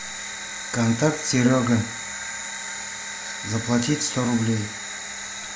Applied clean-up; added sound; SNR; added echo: none; Cowbell; 17 dB; none.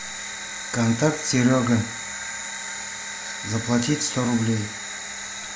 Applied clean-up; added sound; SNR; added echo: none; none; none; none.